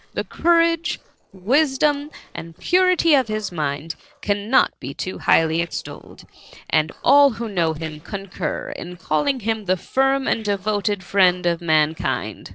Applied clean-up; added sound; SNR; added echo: neural separator model SepFormer DNS4.